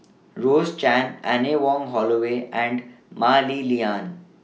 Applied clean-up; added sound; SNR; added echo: none; none; none; none.